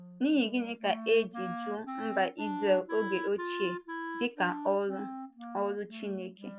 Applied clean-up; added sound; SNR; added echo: none; Wind instrument, woodwind instrument; 8 dB; none.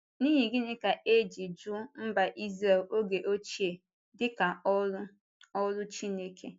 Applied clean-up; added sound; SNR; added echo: none; none; none; none.